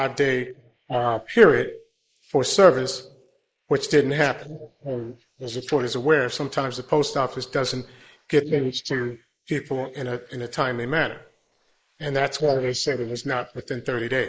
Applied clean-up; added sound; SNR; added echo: neural mask model Resemble Enhance denoiser.